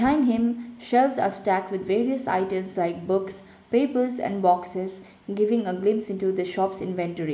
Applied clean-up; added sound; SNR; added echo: none; none; none; none.